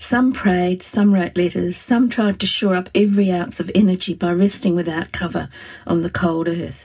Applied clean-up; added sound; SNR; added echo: none; none; none; reverberation time 0.4 s.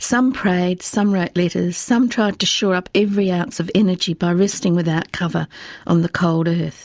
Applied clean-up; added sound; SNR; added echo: none; none; none; none.